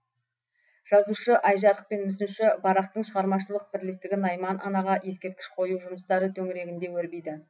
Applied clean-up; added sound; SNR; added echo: none; none; none; none.